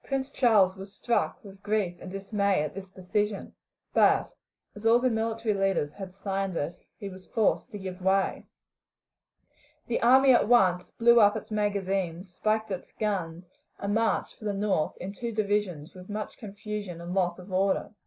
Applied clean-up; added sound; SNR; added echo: neural mask model Resemble Enhance denoiser.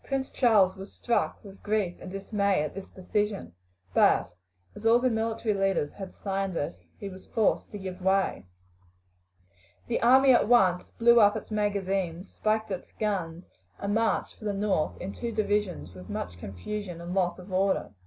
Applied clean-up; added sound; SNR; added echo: none; Bowed string instrument; 16 dB; none.